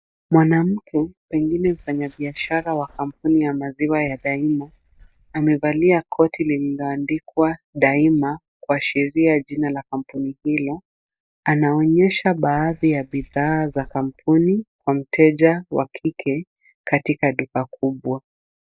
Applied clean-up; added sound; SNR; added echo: neural mask model DeepFilterNet 3.